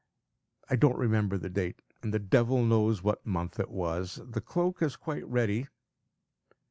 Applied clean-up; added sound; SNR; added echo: none; none; none; none.